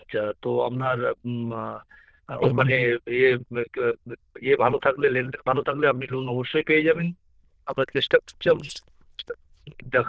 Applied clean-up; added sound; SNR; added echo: neural diffusion model UNIVERSE++.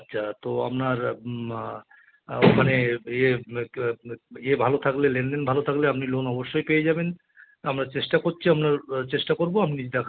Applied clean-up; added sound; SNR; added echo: none; none; none; none.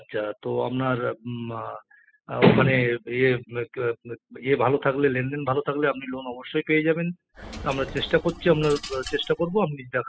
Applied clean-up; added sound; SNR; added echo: classical method spectral subtraction.